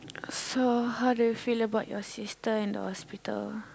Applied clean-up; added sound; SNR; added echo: none; none; none; none.